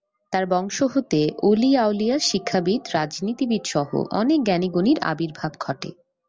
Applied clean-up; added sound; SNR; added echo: none; none; none; none.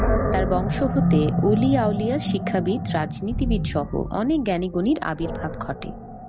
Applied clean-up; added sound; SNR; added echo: none; Animal; 1 dB; none.